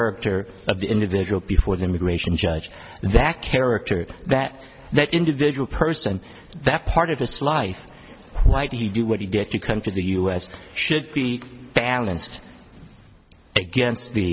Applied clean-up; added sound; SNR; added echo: none; none; none; none.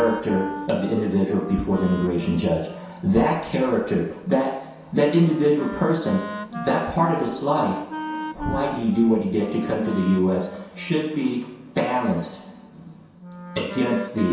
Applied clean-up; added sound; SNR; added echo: none; Wind instrument, woodwind instrument; 12 dB; reverberation time 0.7 s.